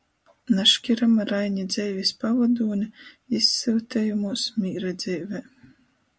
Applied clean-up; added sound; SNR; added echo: none; none; none; none.